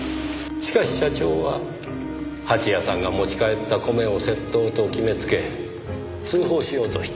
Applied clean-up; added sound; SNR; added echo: none; none; none; none.